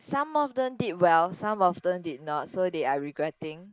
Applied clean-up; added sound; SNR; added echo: neural mask model Resemble Enhance denoiser.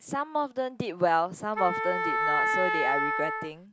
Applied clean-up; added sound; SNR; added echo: none; Wind instrument, woodwind instrument; -2 dB; none.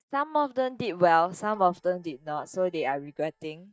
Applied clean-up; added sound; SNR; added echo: neural mask model DeepFilterNet 3.